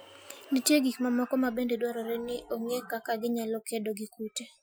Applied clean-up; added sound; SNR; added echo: classical method Wiener filter.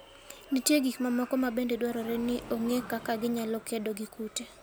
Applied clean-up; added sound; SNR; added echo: none; Sliding door; 20 dB; none.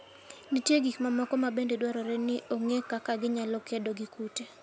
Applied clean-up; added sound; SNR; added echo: none; none; none; none.